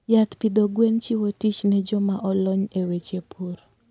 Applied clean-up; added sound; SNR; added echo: none; none; none; none.